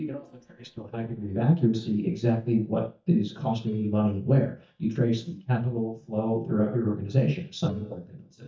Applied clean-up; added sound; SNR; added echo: neural mask model DeepFilterNet 3.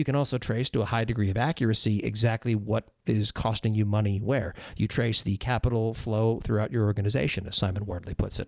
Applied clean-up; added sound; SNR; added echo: none; none; none; none.